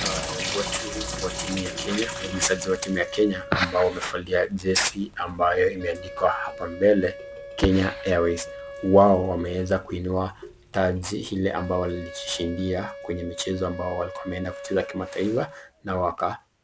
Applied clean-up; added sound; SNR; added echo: none; Drip / Sink (filling or washing) + Wind instrument, woodwind instrument; 11 dB; none.